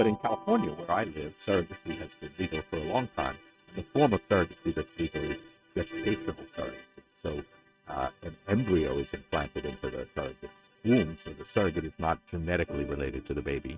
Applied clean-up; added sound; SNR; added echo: neural mask model RNNoise.